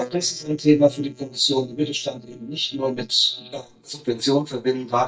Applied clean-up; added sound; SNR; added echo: neural mask model DeepFilterNet 3.